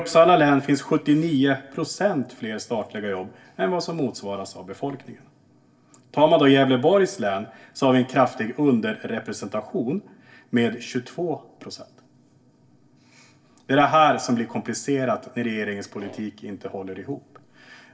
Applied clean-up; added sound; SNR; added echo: neural separator model SepFormer DNS4.